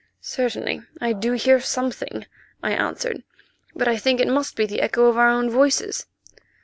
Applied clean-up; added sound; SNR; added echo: none; none; none; none.